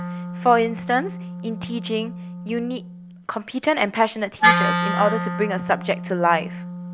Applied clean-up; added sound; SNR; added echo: none; Wind instrument, woodwind instrument; 3 dB; none.